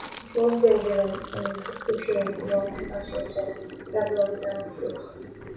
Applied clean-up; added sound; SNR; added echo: none; Sink (filling or washing); 11 dB; reverberation time 0.6 s.